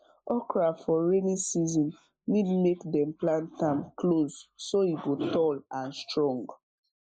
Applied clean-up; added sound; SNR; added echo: neural mask model Resemble Enhance denoiser.